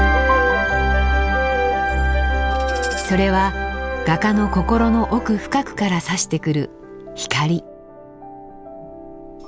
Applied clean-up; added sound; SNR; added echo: none; Tambourine; 17 dB; none.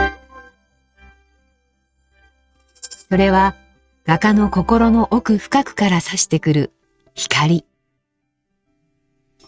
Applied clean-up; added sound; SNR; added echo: neural mask model RNNoise.